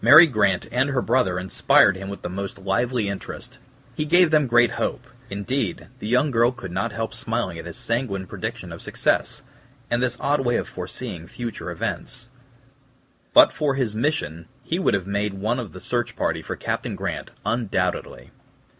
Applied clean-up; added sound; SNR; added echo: none; none; none; none.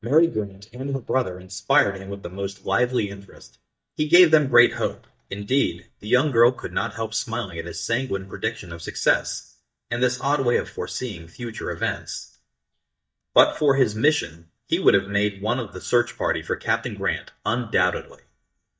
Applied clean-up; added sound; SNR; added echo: neural mask model DeepFilterNet 3.